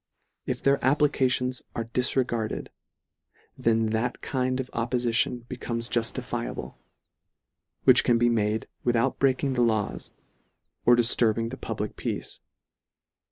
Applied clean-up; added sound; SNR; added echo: neural mask model Resemble Enhance denoiser.